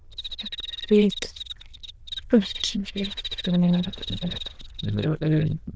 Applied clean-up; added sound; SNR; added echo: neural diffusion model UNIVERSE++.